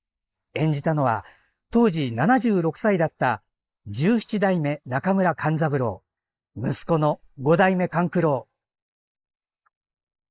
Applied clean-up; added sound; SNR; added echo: neural mask model Resemble Enhance denoiser.